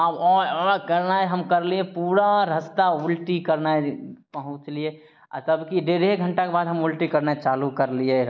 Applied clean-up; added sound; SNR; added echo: none; none; none; none.